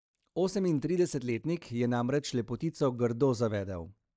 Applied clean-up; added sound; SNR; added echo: neural mask model DeepFilterNet 3.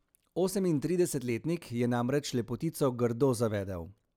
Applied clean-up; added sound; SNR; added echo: none; none; none; none.